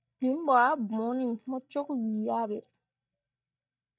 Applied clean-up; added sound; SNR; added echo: neural mask model DeepFilterNet 3.